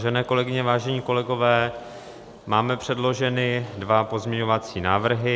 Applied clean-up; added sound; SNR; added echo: none; none; none; none.